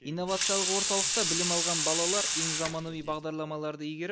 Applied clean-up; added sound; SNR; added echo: none; Sink (filling or washing) / Water tap, faucet; -3 dB; none.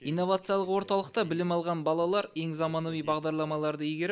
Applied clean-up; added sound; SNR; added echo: none; none; none; none.